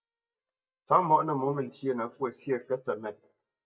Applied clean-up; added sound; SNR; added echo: neural mask model DeepFilterNet 3.